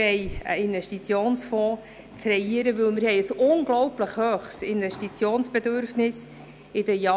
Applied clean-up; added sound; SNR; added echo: none; Bird; 19 dB; none.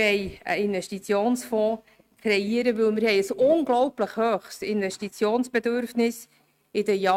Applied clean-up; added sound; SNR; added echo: neural mask model RNNoise.